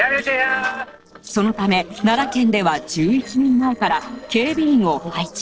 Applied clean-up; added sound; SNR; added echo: neural separator model SepFormer DNS4.